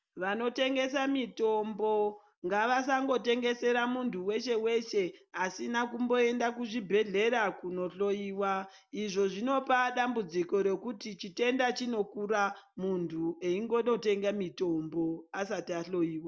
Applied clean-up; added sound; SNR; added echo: none; none; none; none.